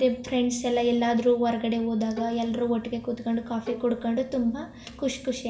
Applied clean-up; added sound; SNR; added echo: none; Bowed string instrument; 18 dB; reverberation time 0.5 s.